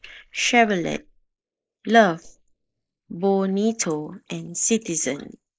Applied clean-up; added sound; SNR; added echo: neural mask model Resemble Enhance denoiser.